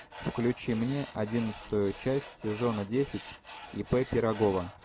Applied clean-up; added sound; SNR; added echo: none; Tools; 15 dB; none.